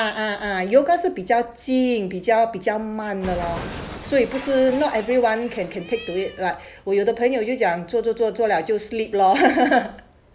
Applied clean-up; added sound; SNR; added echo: none; Cat; 19 dB; none.